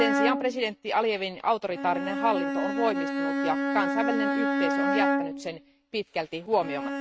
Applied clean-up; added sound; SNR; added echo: neural mask model RNNoise.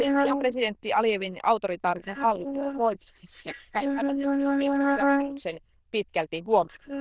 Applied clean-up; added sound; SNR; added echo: neural diffusion model UNIVERSE++.